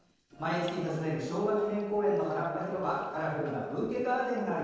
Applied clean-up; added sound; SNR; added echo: neural separator model SepFormer DNS4.